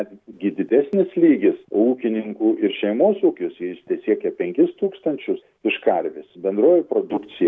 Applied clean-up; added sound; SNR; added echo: none; none; none; none.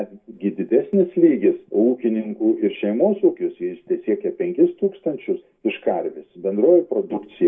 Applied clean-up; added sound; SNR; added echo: none; none; none; reverberation time 0.2 s.